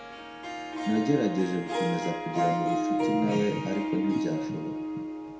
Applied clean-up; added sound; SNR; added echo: none; Harp; 0 dB; reverberation time 0.6 s.